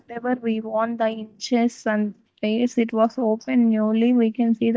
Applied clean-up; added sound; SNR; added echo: neural mask model DeepFilterNet 3.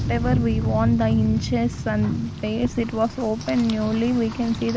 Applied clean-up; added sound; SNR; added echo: none; Rain; 4 dB; none.